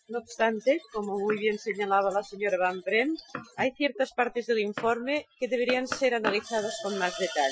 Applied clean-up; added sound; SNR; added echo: classical method Wiener filter.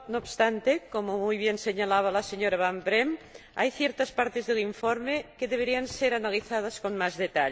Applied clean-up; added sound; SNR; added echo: none; none; none; none.